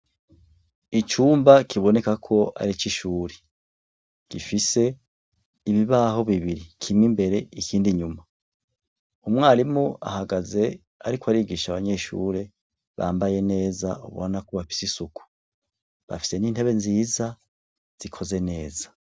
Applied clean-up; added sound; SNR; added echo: none; none; none; none.